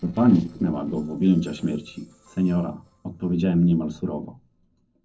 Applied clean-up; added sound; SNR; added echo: neural separator model SepFormer DNS4.